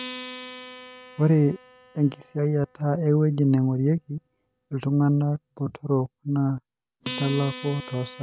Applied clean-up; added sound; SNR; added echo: none; Acoustic guitar; 17 dB; none.